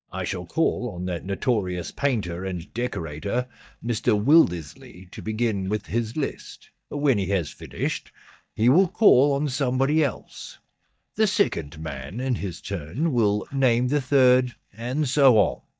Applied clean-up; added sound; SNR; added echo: neural mask model DeepFilterNet 3.